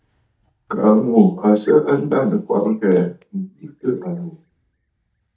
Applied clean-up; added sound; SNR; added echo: neural mask model DeepFilterNet 3.